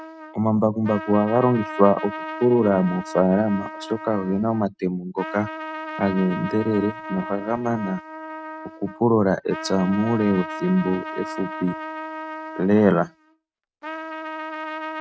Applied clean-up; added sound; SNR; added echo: neural mask model RNNoise.